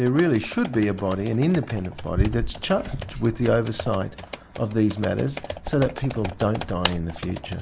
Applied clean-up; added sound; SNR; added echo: none; Computer keyboard; 9 dB; none.